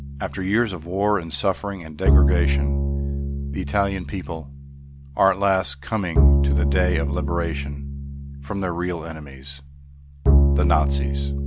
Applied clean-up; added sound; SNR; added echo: none; Bowed string instrument; -4 dB; none.